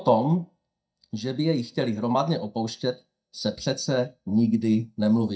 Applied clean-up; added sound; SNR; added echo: neural mask model DeepFilterNet 3.